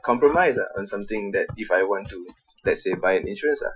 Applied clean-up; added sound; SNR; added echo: classical method Wiener filter.